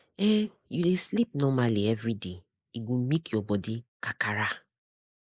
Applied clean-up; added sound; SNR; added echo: neural mask model Resemble Enhance denoiser.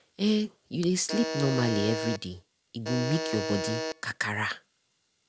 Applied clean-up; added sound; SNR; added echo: none; Alarm; 4 dB; none.